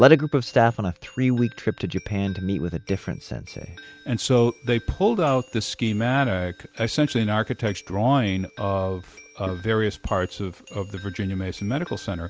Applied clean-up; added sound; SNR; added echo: none; none; none; none.